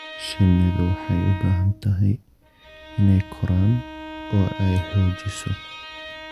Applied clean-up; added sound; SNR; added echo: none; Bowed string instrument; 15 dB; none.